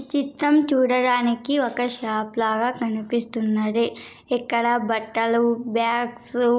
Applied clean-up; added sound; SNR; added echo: none; none; none; none.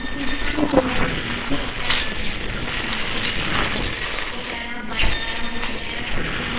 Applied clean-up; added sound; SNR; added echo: neural separator model SepFormer WHAMR!.